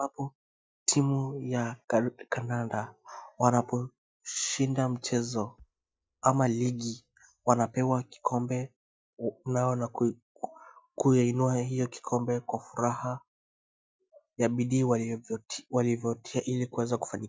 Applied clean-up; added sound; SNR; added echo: neural mask model DeepFilterNet 3.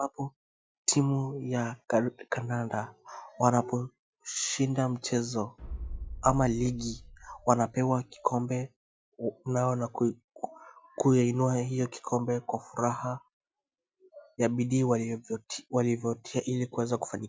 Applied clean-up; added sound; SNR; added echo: none; Boom; 11 dB; none.